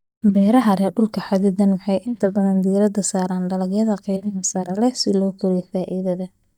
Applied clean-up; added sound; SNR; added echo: neural mask model DeepFilterNet 3.